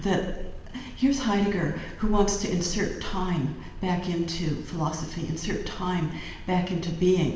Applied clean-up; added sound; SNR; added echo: none; Engine; 19 dB; reverberation time 1.1 s.